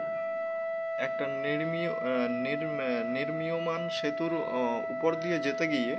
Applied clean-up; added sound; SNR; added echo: none; Wind instrument, woodwind instrument; 1 dB; none.